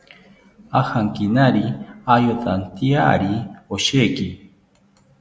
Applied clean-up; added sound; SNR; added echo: none; none; none; none.